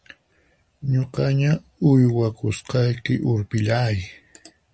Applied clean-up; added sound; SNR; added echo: none; none; none; none.